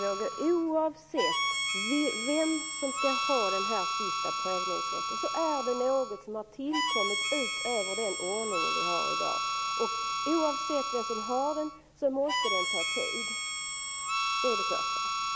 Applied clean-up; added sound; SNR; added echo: none; Harmonica; -1 dB; none.